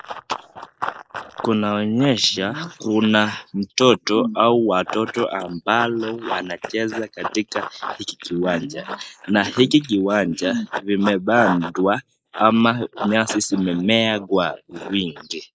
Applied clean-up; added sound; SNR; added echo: neural mask model Resemble Enhance denoiser.